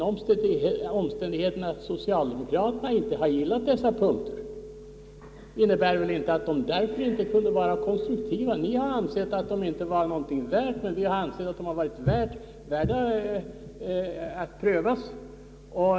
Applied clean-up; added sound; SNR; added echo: none; none; none; none.